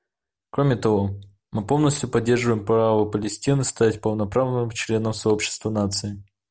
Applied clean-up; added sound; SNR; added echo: none; none; none; none.